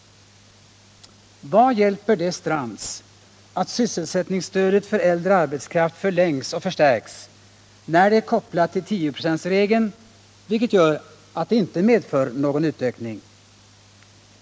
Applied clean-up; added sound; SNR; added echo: none; none; none; none.